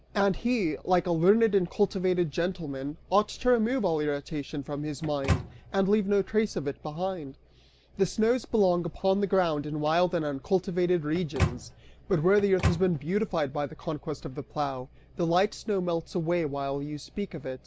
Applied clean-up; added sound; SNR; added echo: none; Microwave oven; 4 dB; none.